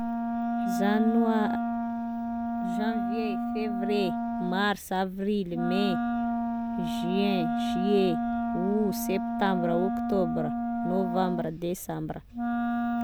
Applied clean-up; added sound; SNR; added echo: none; Wind instrument, woodwind instrument; -1 dB; none.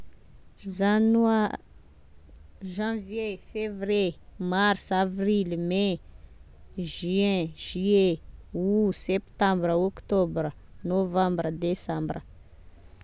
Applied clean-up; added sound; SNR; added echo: none; none; none; none.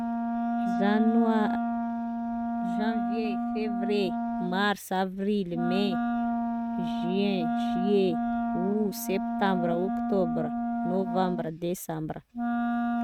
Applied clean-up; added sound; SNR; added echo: neural mask model RNNoise.